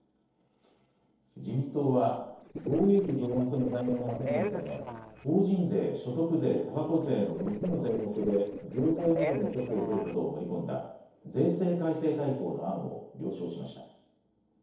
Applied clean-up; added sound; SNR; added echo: neural separator model SepFormer DNS4.